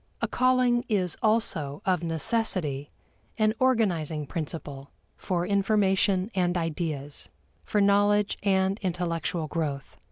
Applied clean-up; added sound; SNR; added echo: none; none; none; none.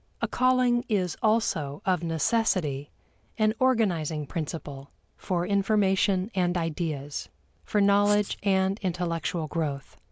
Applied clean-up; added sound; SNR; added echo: none; Writing; 15 dB; none.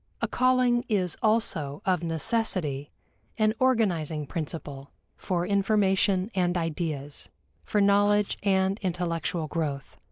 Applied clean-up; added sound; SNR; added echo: neural mask model Resemble Enhance denoiser.